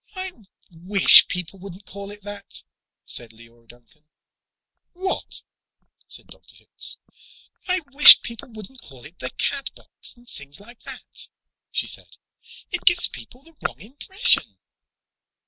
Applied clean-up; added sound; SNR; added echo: none; none; none; none.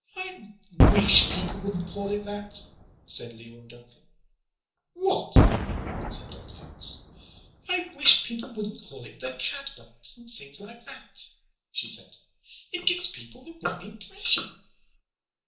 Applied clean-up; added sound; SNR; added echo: none; Boom; -5 dB; reverberation time 0.8 s.